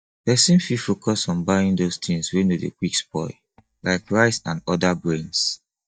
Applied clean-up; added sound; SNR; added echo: neural mask model DeepFilterNet 3.